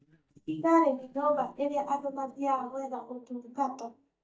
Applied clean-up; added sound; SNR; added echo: neural mask model DeepFilterNet 3.